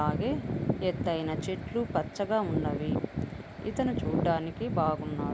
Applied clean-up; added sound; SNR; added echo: none; none; none; none.